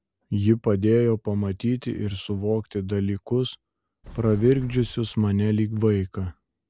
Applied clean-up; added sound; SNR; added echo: none; Sliding door; 17 dB; none.